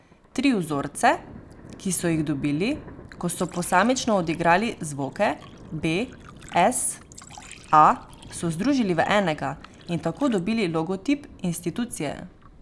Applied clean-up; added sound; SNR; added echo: none; Thunder + Fill (with liquid); 19 dB; none.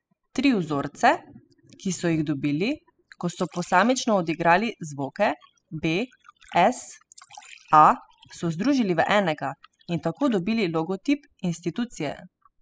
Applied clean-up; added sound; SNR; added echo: classical method spectral subtraction.